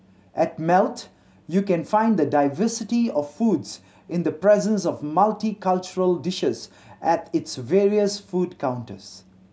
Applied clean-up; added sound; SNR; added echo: none; none; none; none.